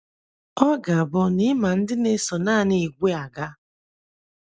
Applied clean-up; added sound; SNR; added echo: none; none; none; none.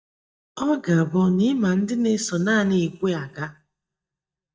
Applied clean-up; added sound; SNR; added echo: neural mask model DeepFilterNet 3.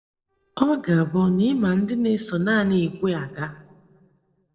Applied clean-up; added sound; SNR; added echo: neural separator model SepFormer DNS4.